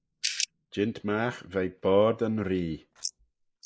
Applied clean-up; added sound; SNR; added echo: neural mask model Resemble Enhance denoiser.